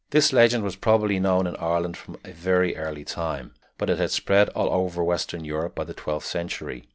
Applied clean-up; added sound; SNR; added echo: none; none; none; none.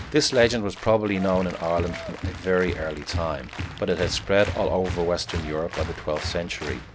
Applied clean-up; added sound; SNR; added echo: none; Applause; 9 dB; none.